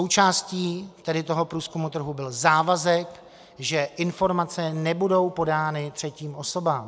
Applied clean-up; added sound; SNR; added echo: none; none; none; none.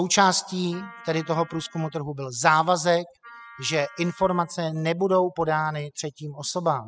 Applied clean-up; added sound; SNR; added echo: classical method spectral subtraction.